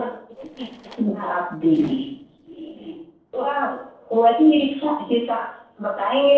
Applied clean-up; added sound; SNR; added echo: neural separator model SepFormer DNS4.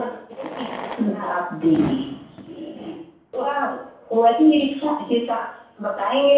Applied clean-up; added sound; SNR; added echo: none; Fireworks; 15 dB; reverberation time 0.7 s.